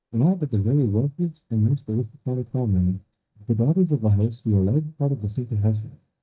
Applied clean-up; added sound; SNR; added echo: neural mask model DeepFilterNet 3.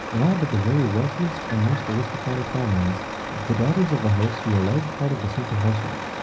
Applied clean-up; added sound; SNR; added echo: none; Truck; 8 dB; reverberation time 0.4 s.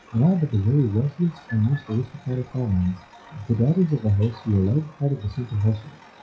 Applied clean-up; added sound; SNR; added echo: classical method WPE with log-MMSE.